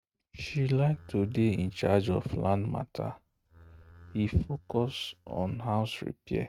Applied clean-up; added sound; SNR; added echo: neural mask model RNNoise.